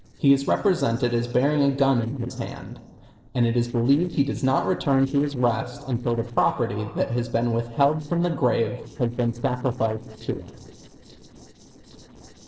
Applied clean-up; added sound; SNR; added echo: neural separator model SepFormer DNS4.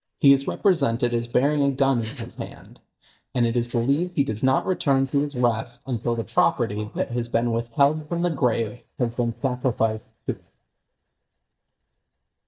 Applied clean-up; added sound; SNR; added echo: neural mask model DeepFilterNet 3.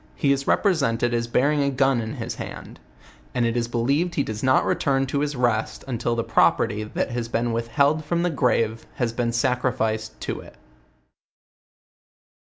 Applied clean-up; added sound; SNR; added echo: none; none; none; none.